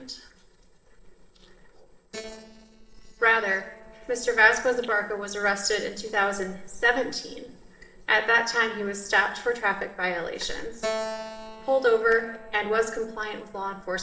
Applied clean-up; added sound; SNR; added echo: neural separator model SepFormer DNS4.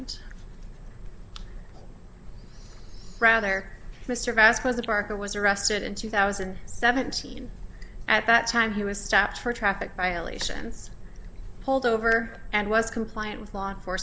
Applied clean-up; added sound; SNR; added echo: none; none; none; none.